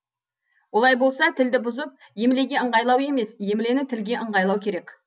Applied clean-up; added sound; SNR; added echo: none; none; none; none.